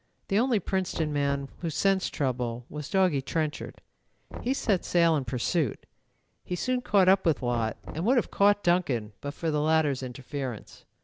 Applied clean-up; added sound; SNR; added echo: none; Knock; 18 dB; none.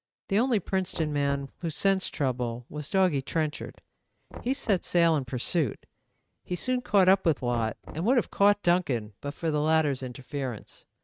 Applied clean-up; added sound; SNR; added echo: neural mask model RNNoise.